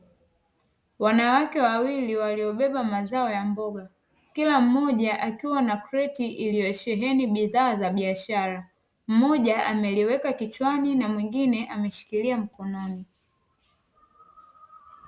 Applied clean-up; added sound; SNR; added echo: none; none; none; none.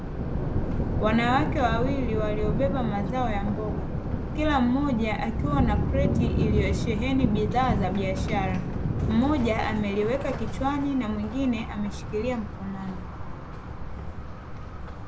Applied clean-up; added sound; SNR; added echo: none; Thunder; 0 dB; none.